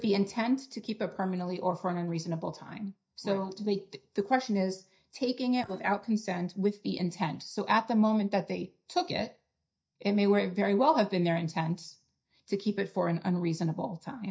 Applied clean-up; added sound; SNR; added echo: neural mask model DeepFilterNet 3.